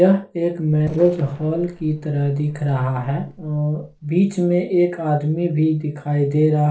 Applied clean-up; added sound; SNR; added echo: neural separator model SepFormer DNS4.